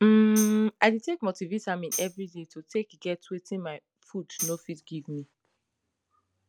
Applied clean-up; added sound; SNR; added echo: none; Tambourine; 12 dB; none.